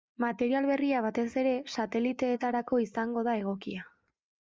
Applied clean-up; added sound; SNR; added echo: neural mask model Resemble Enhance denoiser.